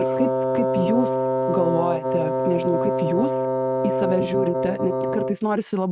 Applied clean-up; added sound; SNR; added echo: neural mask model RNNoise.